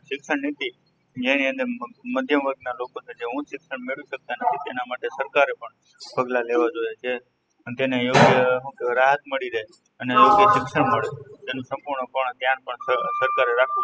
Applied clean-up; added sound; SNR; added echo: classical method spectral subtraction.